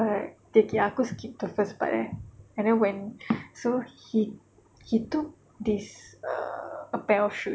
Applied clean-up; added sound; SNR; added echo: none; none; none; none.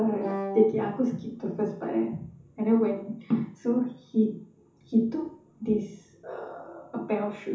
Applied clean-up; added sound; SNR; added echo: none; Wind instrument, woodwind instrument; 5 dB; reverberation time 0.6 s.